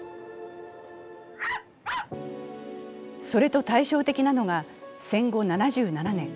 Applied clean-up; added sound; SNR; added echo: none; Bark; 7 dB; none.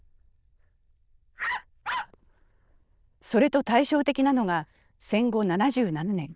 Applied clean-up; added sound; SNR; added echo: neural diffusion model UNIVERSE++.